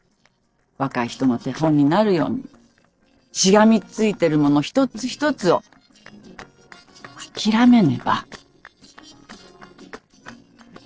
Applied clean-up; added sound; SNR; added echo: neural separator model SepFormer DNS4.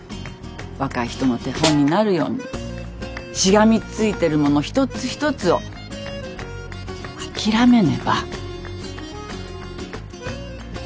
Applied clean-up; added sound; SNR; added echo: none; Snare drum; 8 dB; none.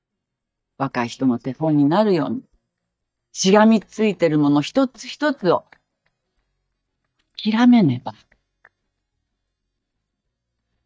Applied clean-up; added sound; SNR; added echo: neural mask model DeepFilterNet 3.